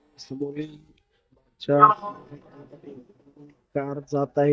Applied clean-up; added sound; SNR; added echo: neural mask model DeepFilterNet 3.